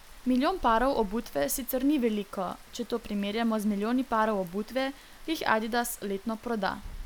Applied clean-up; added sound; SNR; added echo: none; Rain; 16 dB; none.